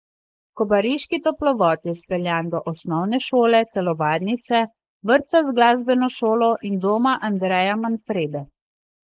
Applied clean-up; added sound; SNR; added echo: neural mask model Resemble Enhance denoiser.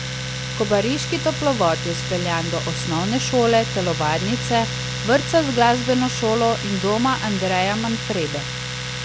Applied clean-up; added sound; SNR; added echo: none; Domestic sounds, home sounds; 5 dB; none.